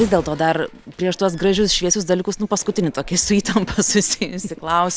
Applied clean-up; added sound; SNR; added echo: none; Slam; 19 dB; none.